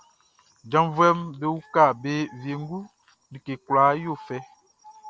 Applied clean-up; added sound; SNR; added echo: none; none; none; none.